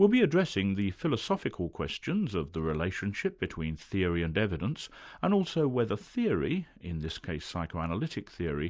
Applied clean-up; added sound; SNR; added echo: none; none; none; none.